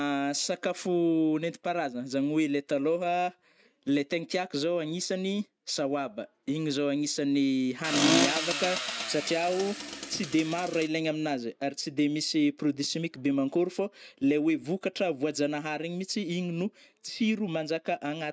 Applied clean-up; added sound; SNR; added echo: none; Accelerating, revving, vroom; 1 dB; none.